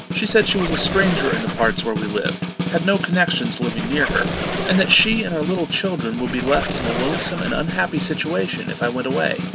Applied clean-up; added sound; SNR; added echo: none; Snare drum + Squeak; 4 dB; none.